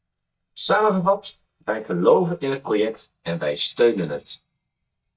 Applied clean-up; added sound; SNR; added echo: neural mask model DeepFilterNet 3.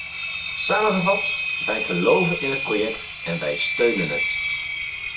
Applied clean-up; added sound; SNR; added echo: none; Engine; 2 dB; reverberation time 0.2 s.